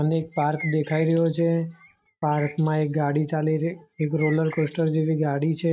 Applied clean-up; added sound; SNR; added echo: neural mask model RNNoise.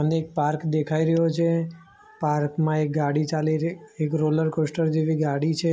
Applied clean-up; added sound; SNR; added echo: none; none; none; none.